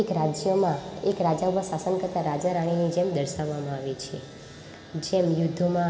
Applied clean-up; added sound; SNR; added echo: none; none; none; reverberation time 1.7 s.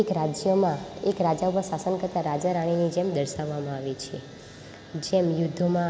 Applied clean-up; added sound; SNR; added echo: none; none; none; none.